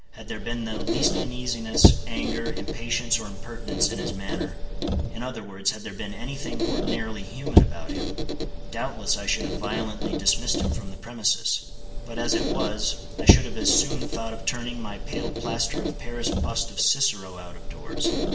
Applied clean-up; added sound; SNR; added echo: none; Squeak; -5 dB; reverberation time 0.8 s.